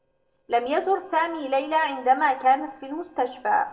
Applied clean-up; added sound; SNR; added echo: neural separator model SepFormer DNS4.